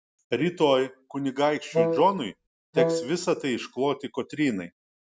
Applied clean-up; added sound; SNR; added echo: none; Wind instrument, woodwind instrument; 0 dB; none.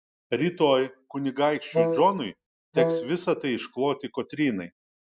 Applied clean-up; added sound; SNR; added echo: neural mask model DeepFilterNet 3.